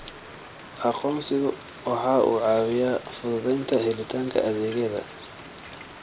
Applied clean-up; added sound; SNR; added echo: none; Rain; 16 dB; none.